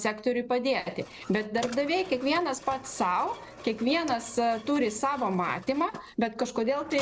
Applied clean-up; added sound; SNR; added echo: none; Mechanisms; 17 dB; none.